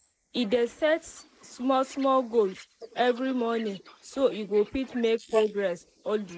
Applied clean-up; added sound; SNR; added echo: neural mask model Resemble Enhance denoiser.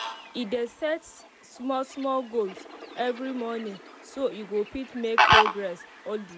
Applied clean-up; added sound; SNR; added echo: none; Fowl; -1 dB; none.